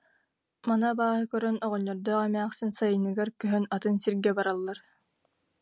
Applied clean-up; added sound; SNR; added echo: none; none; none; none.